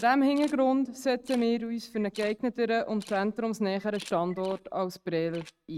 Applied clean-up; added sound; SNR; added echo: neural mask model RNNoise.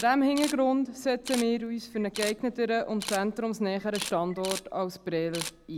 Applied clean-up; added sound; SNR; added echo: none; Camera; 13 dB; none.